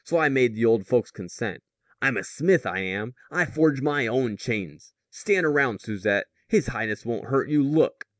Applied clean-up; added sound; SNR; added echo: none; none; none; none.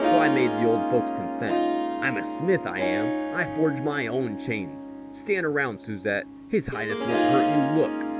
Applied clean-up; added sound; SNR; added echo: none; Harp; 0 dB; none.